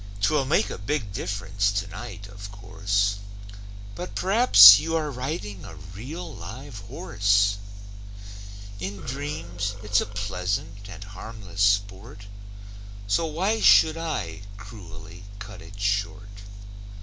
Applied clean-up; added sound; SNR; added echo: none; Burping, eructation; 19 dB; none.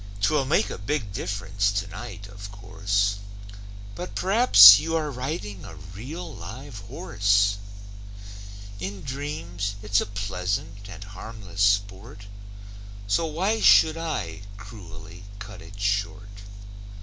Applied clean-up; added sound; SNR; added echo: none; none; none; none.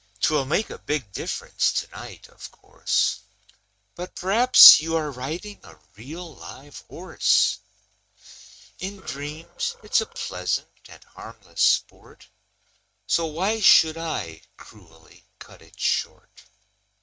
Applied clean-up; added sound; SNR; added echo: neural mask model RNNoise.